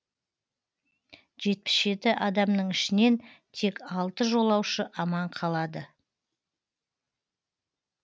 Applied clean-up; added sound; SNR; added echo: none; none; none; none.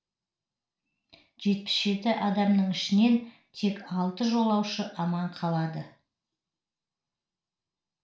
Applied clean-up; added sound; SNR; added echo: none; none; none; reverberation time 0.4 s.